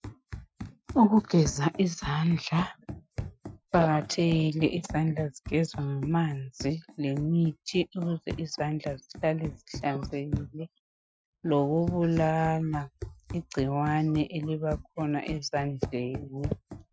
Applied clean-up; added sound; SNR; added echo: classical method Wiener filter.